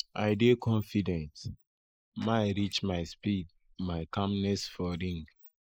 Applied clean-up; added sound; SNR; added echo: neural mask model Resemble Enhance denoiser.